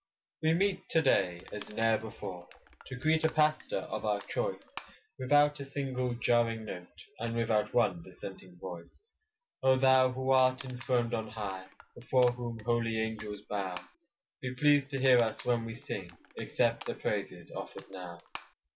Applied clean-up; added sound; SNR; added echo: none; Crushing; 19 dB; none.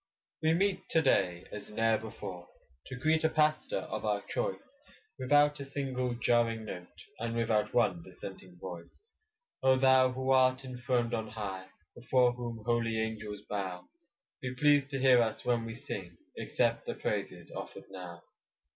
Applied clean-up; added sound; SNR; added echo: none; none; none; none.